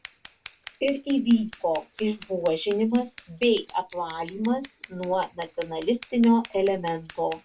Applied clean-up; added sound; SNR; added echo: none; Scissors; 18 dB; reverberation time 0.1 s.